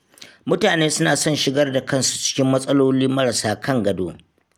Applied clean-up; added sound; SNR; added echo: none; none; none; none.